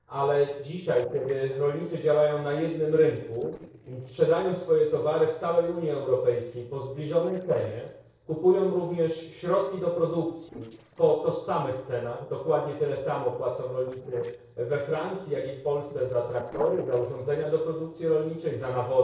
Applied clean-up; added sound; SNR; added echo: neural separator model SepFormer DNS4.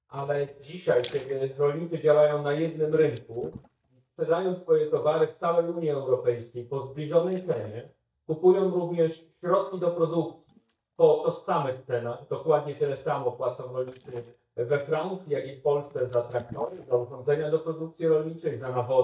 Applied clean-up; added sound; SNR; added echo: neural mask model DeepFilterNet 3.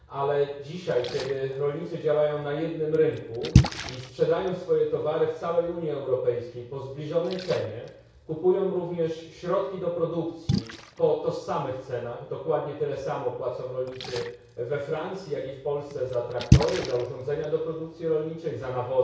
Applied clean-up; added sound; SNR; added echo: none; Splash, splatter; 4 dB; reverberation time 0.6 s.